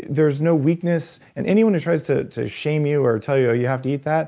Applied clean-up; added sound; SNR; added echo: none; none; none; none.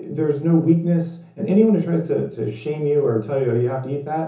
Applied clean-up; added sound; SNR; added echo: none; none; none; reverberation time 0.6 s.